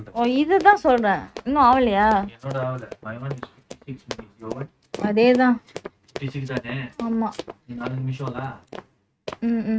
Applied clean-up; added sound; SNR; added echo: neural mask model RNNoise.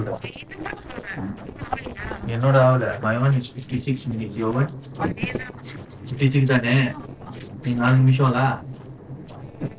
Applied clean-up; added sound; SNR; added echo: neural separator model SepFormer DNS4.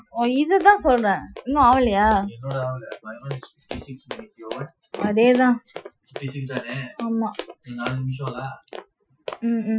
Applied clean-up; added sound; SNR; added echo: classical method Wiener filter.